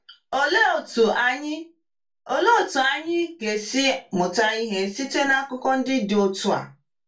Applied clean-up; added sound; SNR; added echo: none; none; none; reverberation time 0.2 s.